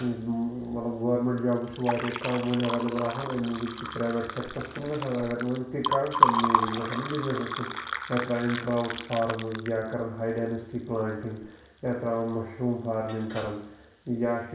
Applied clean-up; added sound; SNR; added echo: none; Liquid; 4 dB; reverberation time 0.7 s.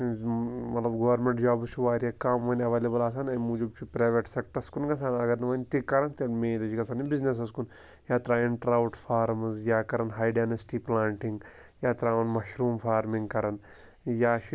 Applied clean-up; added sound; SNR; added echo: none; none; none; none.